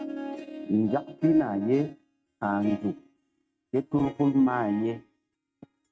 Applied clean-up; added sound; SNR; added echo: neural mask model RNNoise.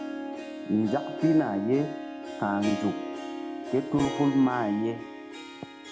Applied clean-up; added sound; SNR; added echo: none; Harp; 7 dB; none.